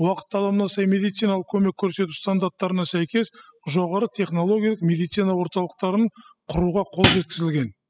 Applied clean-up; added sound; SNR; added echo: classical method spectral subtraction.